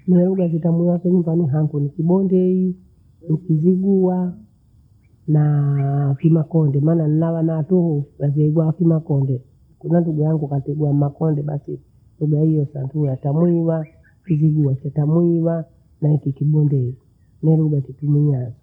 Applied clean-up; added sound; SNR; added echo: none; none; none; none.